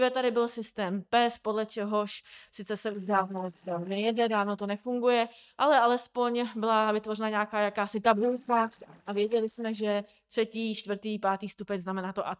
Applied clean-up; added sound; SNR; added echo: neural mask model DeepFilterNet 3.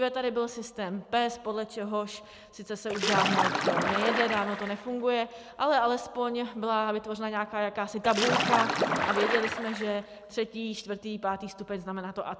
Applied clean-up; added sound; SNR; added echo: none; Splash, splatter; -1 dB; none.